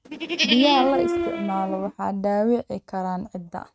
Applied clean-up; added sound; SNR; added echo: neural mask model RNNoise.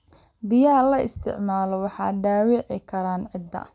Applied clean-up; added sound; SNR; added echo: none; none; none; none.